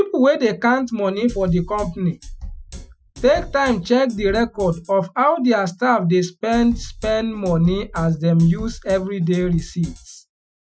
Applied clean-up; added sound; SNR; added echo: classical method Wiener filter.